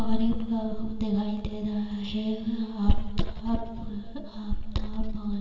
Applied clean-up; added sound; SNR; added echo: none; none; none; reverberation time 2.3 s.